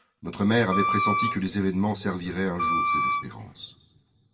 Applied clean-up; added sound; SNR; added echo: none; Wind instrument, woodwind instrument; -1 dB; reverberation time 1.3 s.